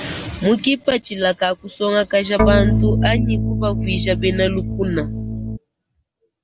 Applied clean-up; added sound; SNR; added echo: none; Organ; -2 dB; none.